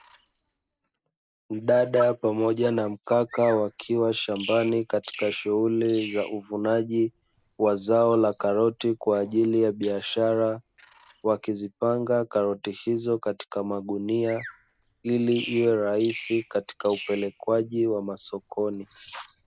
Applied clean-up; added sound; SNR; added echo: none; Bird vocalization, bird call, bird song; 19 dB; none.